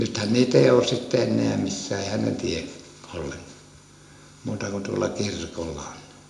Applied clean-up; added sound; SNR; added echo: none; none; none; reverberation time 0.5 s.